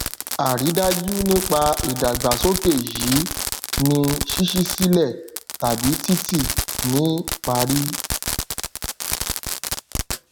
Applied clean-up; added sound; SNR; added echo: none; Fireworks; 4 dB; none.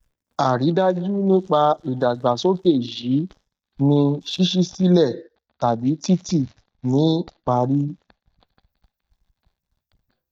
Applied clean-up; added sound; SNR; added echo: neural mask model DeepFilterNet 3.